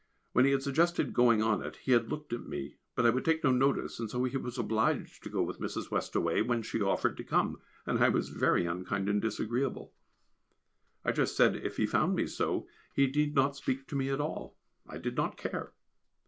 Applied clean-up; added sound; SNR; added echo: none; none; none; none.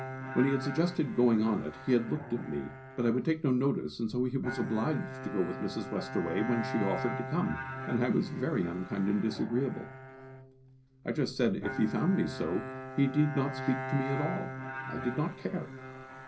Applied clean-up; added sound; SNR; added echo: none; Bowed string instrument; 9 dB; reverberation time 0.5 s.